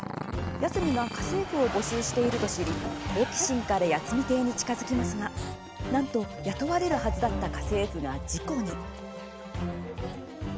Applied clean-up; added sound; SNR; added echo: none; Growling; 16 dB; none.